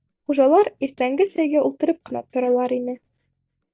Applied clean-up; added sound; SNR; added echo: neural mask model DeepFilterNet 3.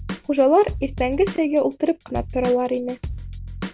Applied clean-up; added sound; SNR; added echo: none; Drum / Drum kit; 11 dB; none.